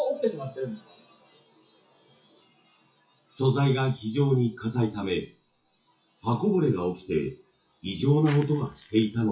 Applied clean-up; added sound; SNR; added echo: classical method WPE with log-MMSE.